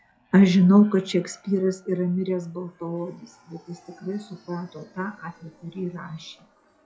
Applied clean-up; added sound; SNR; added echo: classical method log-MMSE.